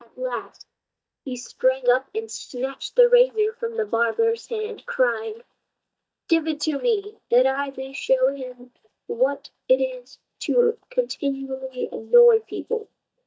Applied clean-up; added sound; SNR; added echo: neural mask model DeepFilterNet 3.